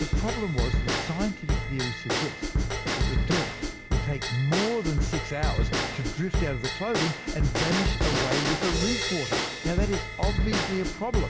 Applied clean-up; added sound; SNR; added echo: none; Bell / Drum / Drum kit; -3 dB; none.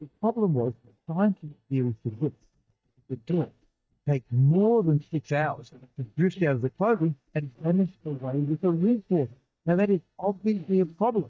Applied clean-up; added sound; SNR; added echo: neural mask model DeepFilterNet 3.